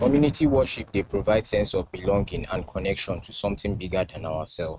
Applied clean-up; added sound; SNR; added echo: neural mask model RNNoise.